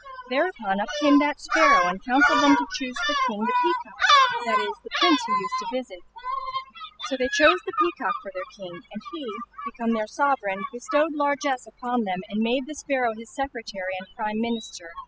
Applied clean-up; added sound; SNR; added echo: classical method spectral subtraction.